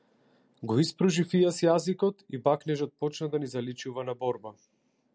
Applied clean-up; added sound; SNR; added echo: none; none; none; none.